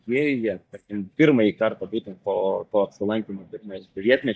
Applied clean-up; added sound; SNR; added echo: neural mask model DeepFilterNet 3.